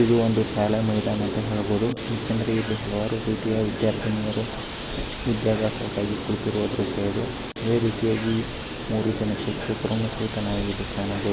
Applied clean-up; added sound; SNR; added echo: none; Bird; 5 dB; none.